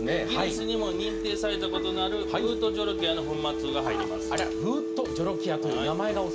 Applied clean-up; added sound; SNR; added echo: none; Telephone; 1 dB; none.